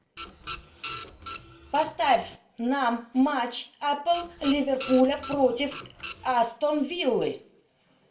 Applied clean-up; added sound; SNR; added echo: none; Printer; 12 dB; reverberation time 0.3 s.